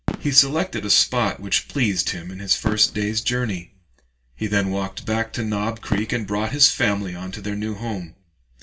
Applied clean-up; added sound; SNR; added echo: none; Fireworks; 12 dB; reverberation time 0.2 s.